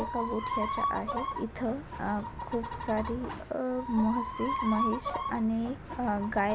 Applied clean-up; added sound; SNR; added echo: none; Chicken, rooster; 4 dB; none.